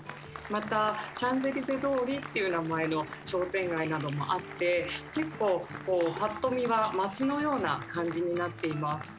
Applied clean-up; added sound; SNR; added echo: none; Applause; 15 dB; none.